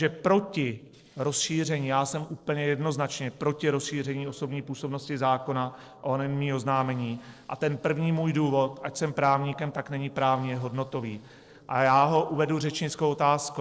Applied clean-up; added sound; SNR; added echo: neural separator model SepFormer DNS4.